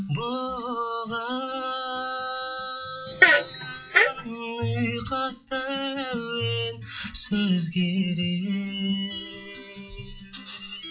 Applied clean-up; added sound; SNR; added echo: classical method WPE with log-MMSE.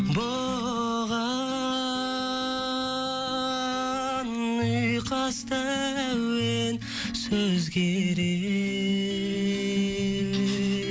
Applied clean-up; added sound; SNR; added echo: none; none; none; none.